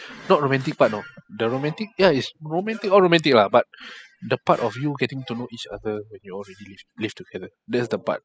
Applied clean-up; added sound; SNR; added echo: classical method spectral subtraction.